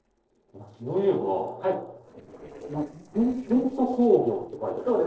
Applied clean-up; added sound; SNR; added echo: neural separator model SepFormer DNS4.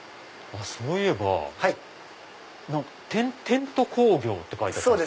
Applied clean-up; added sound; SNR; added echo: none; none; none; none.